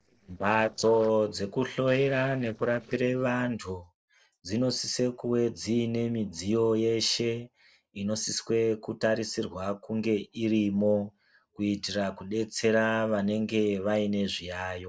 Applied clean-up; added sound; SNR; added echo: neural separator model SepFormer DNS4.